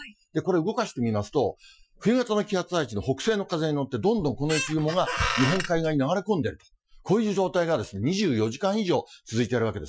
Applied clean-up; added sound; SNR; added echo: classical method Wiener filter.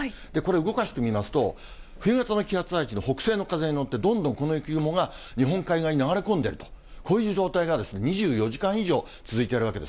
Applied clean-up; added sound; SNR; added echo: none; none; none; none.